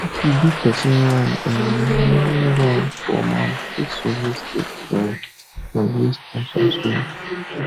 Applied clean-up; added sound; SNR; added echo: neural mask model Resemble Enhance denoiser.